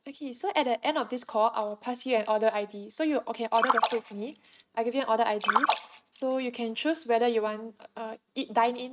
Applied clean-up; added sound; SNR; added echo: neural mask model RNNoise.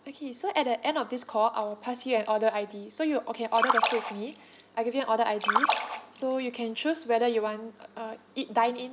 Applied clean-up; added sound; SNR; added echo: none; Splash, splatter; 0 dB; none.